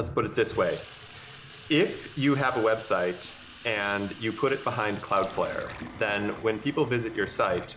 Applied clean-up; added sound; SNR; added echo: none; Sink (filling or washing) / Water tap, faucet; 14 dB; none.